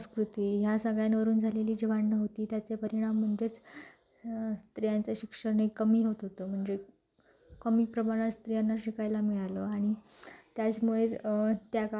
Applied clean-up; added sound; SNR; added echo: none; none; none; none.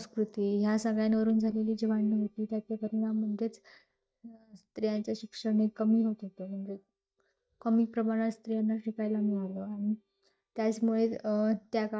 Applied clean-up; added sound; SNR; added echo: neural mask model DeepFilterNet 3.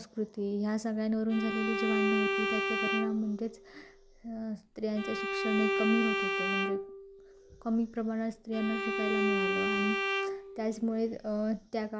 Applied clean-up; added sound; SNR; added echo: none; Bowed string instrument; 0 dB; none.